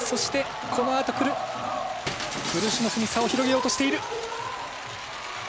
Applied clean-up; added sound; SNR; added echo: none; Shatter; 11 dB; none.